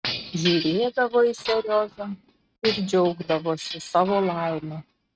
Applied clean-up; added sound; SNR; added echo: neural mask model RNNoise.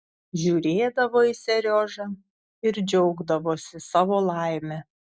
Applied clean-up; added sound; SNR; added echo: none; none; none; none.